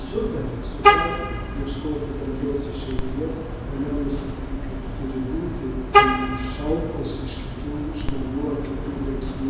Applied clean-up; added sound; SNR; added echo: none; Vehicle horn, car horn, honking; -4 dB; reverberation time 1.1 s.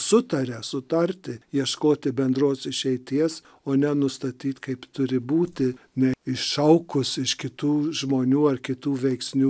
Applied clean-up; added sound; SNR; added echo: none; none; none; none.